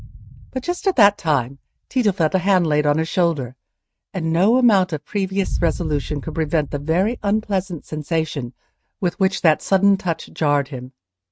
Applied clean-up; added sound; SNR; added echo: neural mask model RNNoise.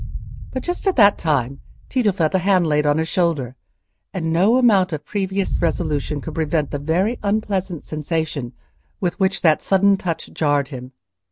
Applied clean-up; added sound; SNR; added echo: none; Boom; 12 dB; none.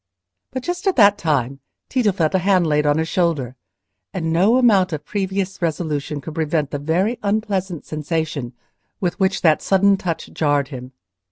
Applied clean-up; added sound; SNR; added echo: none; none; none; none.